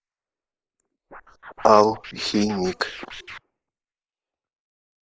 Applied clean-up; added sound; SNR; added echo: neural mask model Resemble Enhance denoiser.